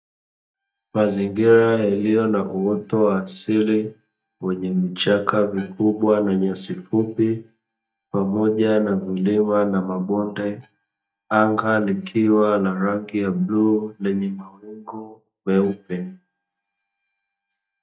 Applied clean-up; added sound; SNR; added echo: neural mask model DeepFilterNet 3.